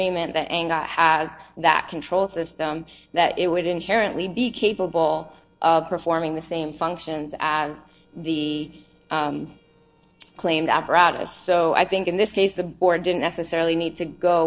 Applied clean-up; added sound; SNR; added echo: neural separator model SepFormer DNS4.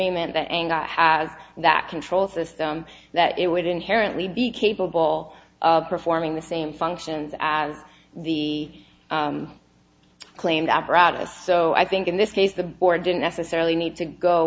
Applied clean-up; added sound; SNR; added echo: none; none; none; none.